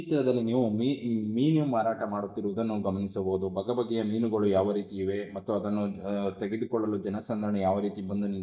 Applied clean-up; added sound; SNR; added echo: neural mask model DeepFilterNet 3.